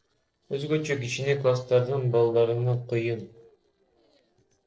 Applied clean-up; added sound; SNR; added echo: neural separator model SepFormer DNS4.